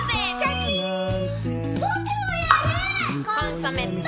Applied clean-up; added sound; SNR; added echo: none; Raindrop / Drip; 7 dB; none.